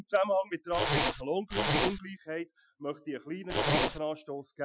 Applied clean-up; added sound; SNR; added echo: classical method Wiener filter.